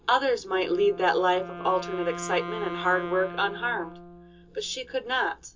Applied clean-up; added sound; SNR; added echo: none; Wind instrument, woodwind instrument; 12 dB; reverberation time 0.2 s.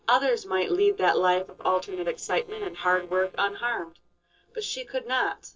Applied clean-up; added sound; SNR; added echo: neural separator model SepFormer DNS4.